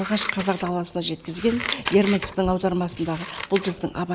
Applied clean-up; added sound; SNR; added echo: none; Scissors; 10 dB; none.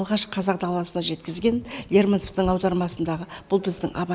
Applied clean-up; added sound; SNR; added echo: none; none; none; none.